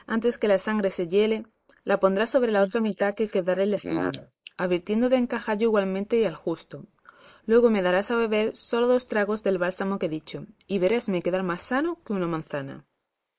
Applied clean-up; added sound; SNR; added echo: neural mask model Resemble Enhance denoiser.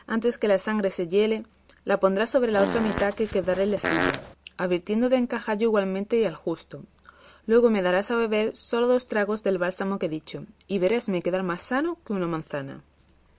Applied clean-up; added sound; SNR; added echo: none; Fart; 5 dB; none.